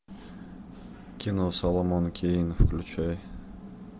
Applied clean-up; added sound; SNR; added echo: none; none; none; none.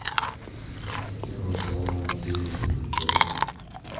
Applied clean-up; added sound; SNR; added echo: none; Chewing, mastication; -2 dB; reverberation time 1.3 s.